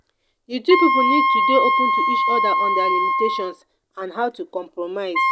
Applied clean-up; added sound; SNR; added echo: none; Wind instrument, woodwind instrument; -4 dB; none.